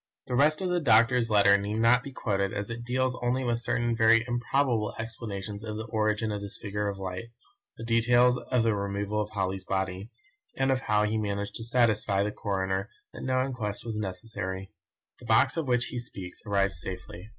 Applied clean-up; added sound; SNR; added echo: none; none; none; none.